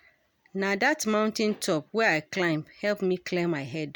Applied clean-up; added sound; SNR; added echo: none; none; none; none.